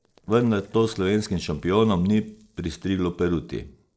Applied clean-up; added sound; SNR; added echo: neural separator model SepFormer DNS4.